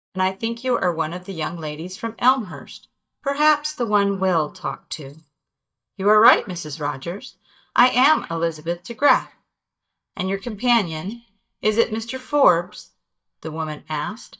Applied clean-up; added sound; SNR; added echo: neural mask model DeepFilterNet 3.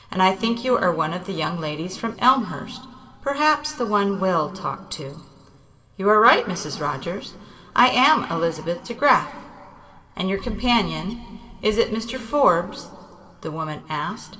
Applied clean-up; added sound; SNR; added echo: none; Bird; 15 dB; reverberation time 1.8 s.